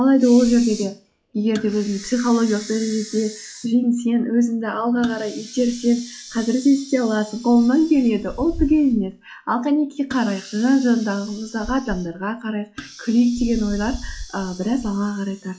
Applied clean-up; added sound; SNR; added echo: classical method log-MMSE.